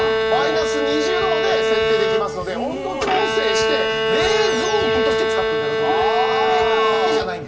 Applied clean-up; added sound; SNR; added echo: none; Bowed string instrument; -4 dB; reverberation time 0.2 s.